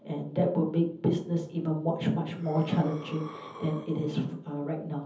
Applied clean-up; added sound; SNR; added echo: none; Breathing; 17 dB; reverberation time 0.7 s.